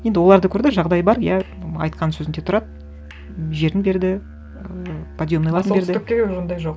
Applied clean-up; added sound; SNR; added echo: none; Musical instrument; 17 dB; none.